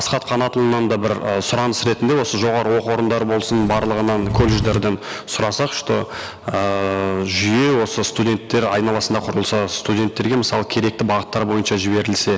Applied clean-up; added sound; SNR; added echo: none; Wood / Tools; 5 dB; none.